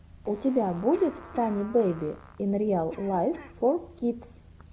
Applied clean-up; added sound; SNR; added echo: none; Fart + Cough; 20 dB; none.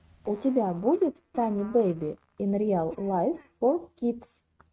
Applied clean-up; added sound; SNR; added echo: neural mask model RNNoise.